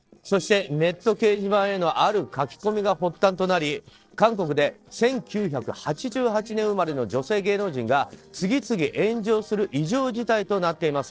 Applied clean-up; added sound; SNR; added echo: neural separator model SepFormer DNS4.